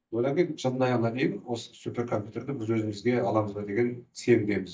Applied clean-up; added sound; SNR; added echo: neural mask model DeepFilterNet 3.